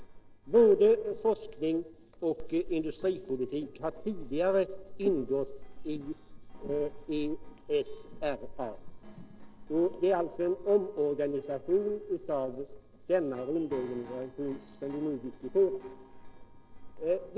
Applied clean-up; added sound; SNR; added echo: neural separator model SepFormer DNS4.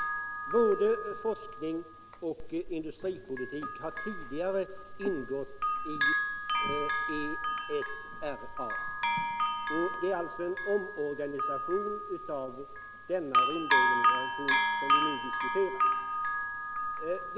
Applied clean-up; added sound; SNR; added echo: none; Bell; -3 dB; none.